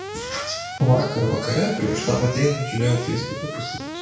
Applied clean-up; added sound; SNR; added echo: none; Alarm; 10 dB; reverberation time 0.6 s.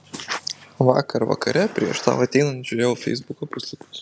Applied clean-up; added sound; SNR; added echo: none; none; none; none.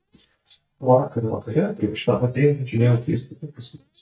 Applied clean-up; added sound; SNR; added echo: neural mask model DeepFilterNet 3.